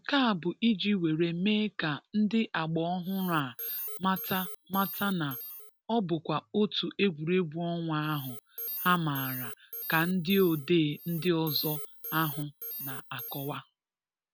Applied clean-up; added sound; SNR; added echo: none; Alarm; 10 dB; none.